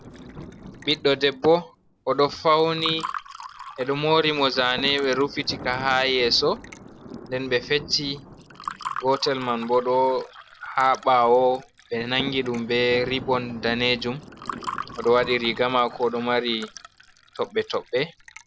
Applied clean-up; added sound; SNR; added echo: none; Thunder + Fill (with liquid) / Water; 15 dB; none.